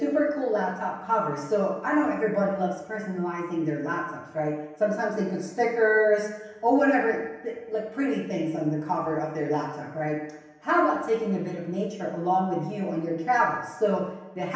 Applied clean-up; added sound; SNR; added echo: none; none; none; reverberation time 0.9 s.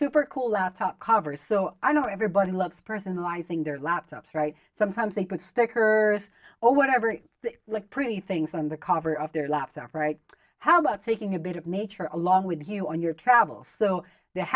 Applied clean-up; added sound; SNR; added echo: none; none; none; none.